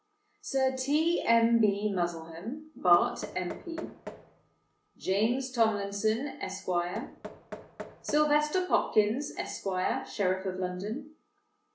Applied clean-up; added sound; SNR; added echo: none; Knock; 17 dB; reverberation time 0.2 s.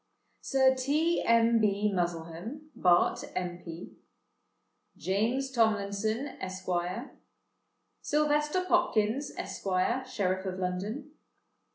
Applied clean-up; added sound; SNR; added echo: none; none; none; none.